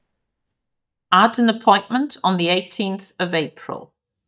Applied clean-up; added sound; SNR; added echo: neural mask model DeepFilterNet 3.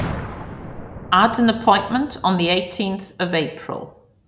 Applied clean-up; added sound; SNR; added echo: none; Boom; 13 dB; none.